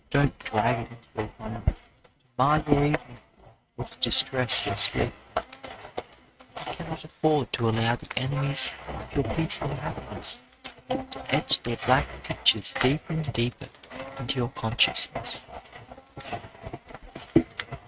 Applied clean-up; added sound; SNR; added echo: neural mask model RNNoise.